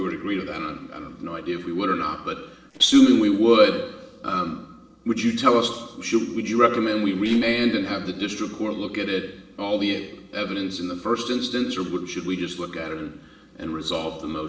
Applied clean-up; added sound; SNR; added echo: neural separator model SepFormer DNS4.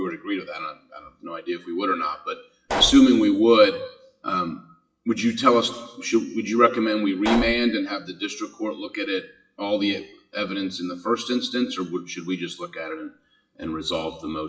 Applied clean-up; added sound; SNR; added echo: classical method WPE with log-MMSE.